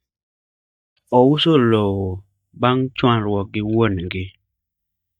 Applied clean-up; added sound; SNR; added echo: neural mask model DeepFilterNet 3.